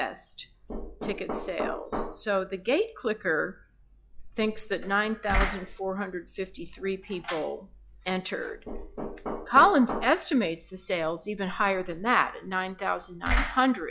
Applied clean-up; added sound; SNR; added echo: classical method log-MMSE.